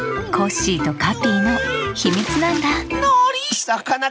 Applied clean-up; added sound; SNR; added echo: none; none; none; none.